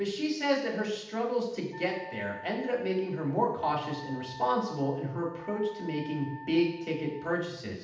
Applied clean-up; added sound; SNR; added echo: none; Wind instrument, woodwind instrument; 17 dB; reverberation time 0.8 s.